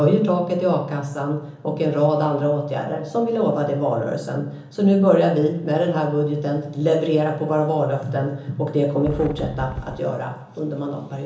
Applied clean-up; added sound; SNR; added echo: none; Wind; 11 dB; reverberation time 1.2 s.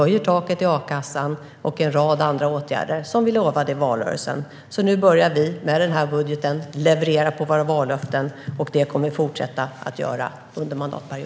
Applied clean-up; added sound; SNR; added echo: none; none; none; none.